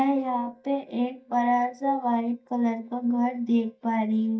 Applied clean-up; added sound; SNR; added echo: neural mask model DeepFilterNet 3.